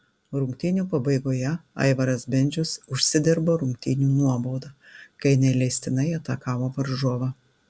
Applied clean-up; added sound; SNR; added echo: none; none; none; none.